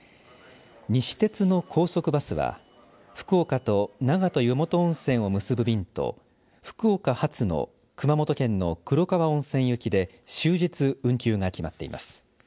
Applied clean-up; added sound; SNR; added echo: none; none; none; none.